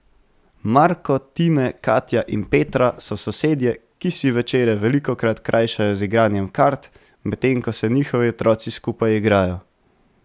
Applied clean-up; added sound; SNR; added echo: none; none; none; none.